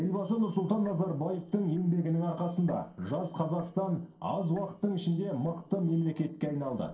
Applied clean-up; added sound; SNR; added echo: neural separator model SepFormer DNS4.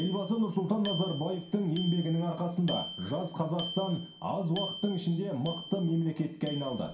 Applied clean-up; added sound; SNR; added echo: none; Bicycle bell; 12 dB; reverberation time 0.5 s.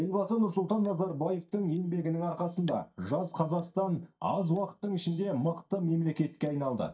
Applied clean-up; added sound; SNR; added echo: neural mask model DeepFilterNet 3.